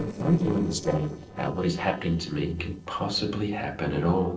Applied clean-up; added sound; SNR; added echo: neural separator model SepFormer DNS4.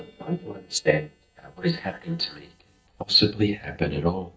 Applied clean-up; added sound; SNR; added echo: neural mask model DeepFilterNet 3.